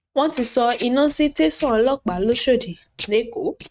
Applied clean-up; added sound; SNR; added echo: neural mask model RNNoise.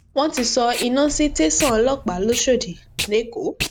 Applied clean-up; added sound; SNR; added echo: none; Packing tape, duct tape + Sliding door; 11 dB; none.